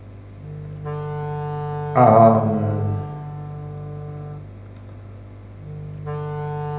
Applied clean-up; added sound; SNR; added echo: none; Wind instrument, woodwind instrument; 8 dB; reverberation time 1.0 s.